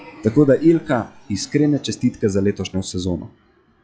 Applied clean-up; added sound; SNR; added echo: classical method log-MMSE.